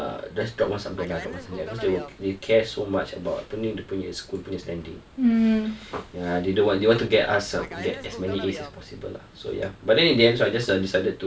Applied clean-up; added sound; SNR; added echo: none; Fixed-wing aircraft, airplane; 19 dB; none.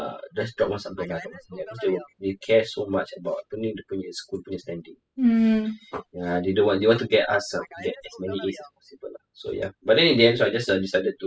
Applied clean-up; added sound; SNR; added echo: classical method spectral subtraction.